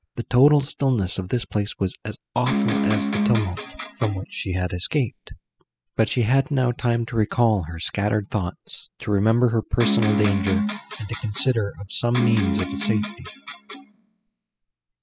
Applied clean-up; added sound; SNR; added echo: classical method spectral subtraction.